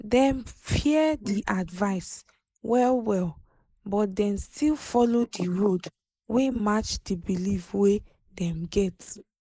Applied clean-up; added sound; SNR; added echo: neural mask model Resemble Enhance denoiser.